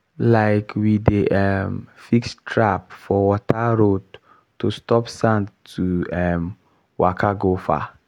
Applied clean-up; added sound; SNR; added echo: none; none; none; none.